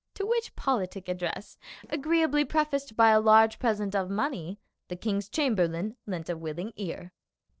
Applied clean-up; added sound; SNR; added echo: neural separator model SepFormer DNS4.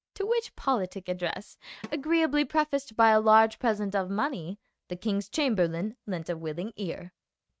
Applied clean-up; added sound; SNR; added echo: neural mask model RNNoise.